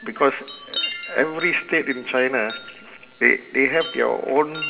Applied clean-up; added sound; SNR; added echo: none; Wind chime; 12 dB; reverberation time 1.1 s.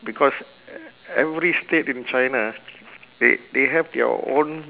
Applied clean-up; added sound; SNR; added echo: none; none; none; none.